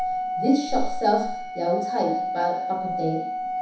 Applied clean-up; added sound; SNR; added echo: none; Organ; 1 dB; reverberation time 0.7 s.